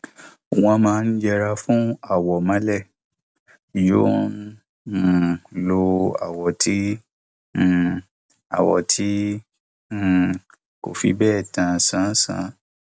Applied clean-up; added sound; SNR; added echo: none; none; none; none.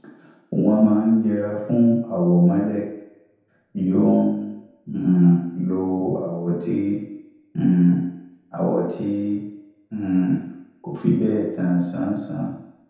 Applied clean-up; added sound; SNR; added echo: none; none; none; reverberation time 0.9 s.